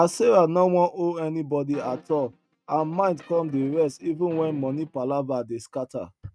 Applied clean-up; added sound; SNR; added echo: neural mask model RNNoise.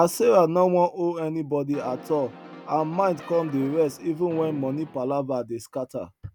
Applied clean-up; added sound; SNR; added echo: none; Brass instrument; 17 dB; none.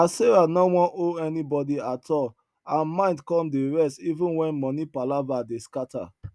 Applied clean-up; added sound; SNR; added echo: none; none; none; none.